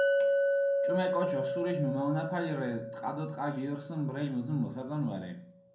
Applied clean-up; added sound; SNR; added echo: none; Chink, clink; -1 dB; reverberation time 0.6 s.